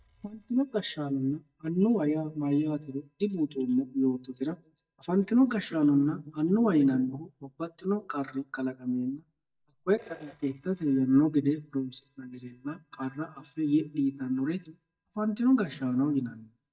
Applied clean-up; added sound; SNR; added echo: neural mask model DeepFilterNet 3.